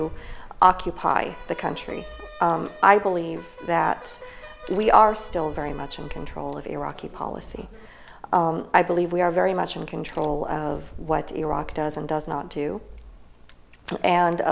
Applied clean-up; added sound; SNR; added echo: none; Crack; 15 dB; none.